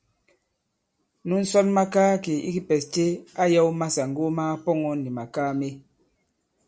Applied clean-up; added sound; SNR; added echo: none; none; none; none.